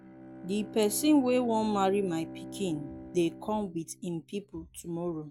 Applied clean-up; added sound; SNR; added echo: none; Bowed string instrument; 14 dB; none.